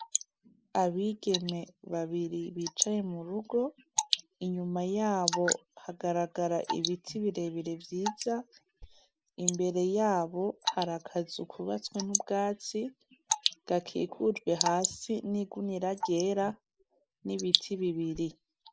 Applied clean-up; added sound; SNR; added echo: neural mask model Resemble Enhance denoiser.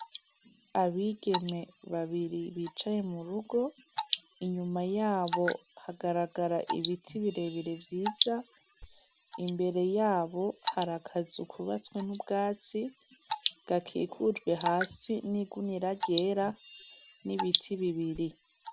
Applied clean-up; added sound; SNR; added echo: none; Drip / Water; 4 dB; none.